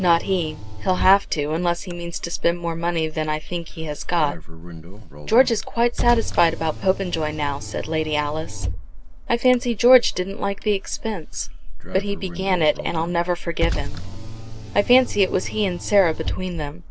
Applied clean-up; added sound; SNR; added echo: none; Car; 4 dB; none.